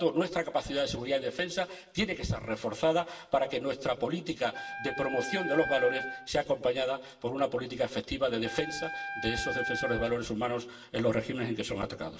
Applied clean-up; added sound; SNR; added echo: none; Wind instrument, woodwind instrument; 6 dB; reverberation time 0.8 s.